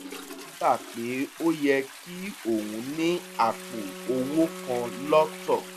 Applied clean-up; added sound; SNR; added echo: none; Toilet flush + Wind instrument, woodwind instrument; 13 dB; none.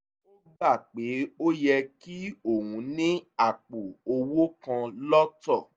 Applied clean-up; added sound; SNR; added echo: none; none; none; none.